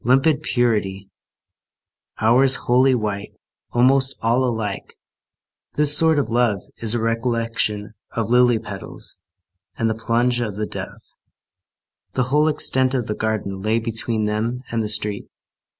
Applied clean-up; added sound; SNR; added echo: none; none; none; none.